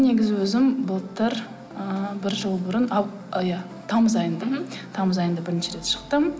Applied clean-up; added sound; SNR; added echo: none; none; none; none.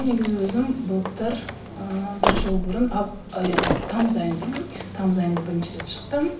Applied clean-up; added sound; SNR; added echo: none; Slam; 4 dB; reverberation time 0.4 s.